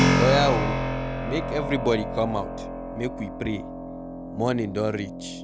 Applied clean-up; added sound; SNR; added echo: none; Keyboard (musical); 0 dB; none.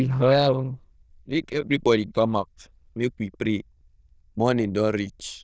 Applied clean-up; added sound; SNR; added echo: neural diffusion model UNIVERSE++.